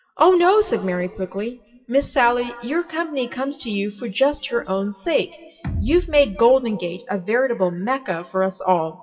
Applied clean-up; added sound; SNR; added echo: classical method WPE with log-MMSE.